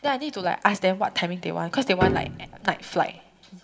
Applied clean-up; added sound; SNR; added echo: none; Piano; 3 dB; reverberation time 0.8 s.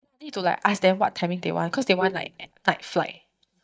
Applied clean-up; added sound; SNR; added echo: neural mask model DeepFilterNet 3.